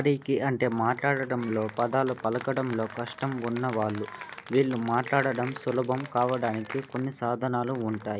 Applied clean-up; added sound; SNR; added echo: none; Applause / Cheering; 16 dB; none.